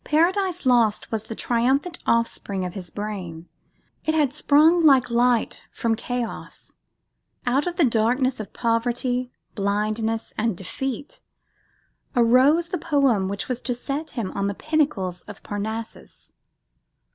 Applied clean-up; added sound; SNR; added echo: none; none; none; none.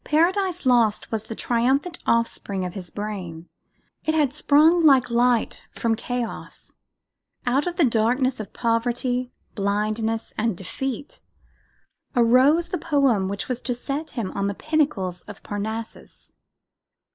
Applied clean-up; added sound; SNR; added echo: neural mask model Resemble Enhance denoiser.